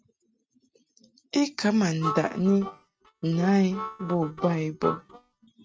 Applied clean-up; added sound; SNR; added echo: neural mask model RNNoise.